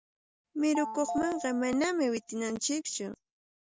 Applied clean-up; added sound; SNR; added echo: none; Telephone; 9 dB; none.